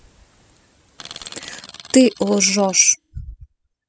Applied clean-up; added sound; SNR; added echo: classical method spectral subtraction.